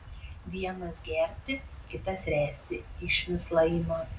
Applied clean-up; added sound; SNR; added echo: none; Wind; 12 dB; reverberation time 0.3 s.